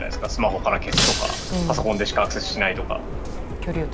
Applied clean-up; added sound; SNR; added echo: none; Subway, metro, underground + Shatter; 2 dB; none.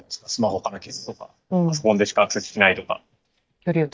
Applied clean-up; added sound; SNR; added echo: neural mask model DeepFilterNet 3.